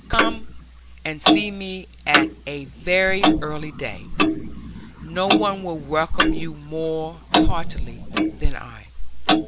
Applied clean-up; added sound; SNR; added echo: none; Clock; 0 dB; none.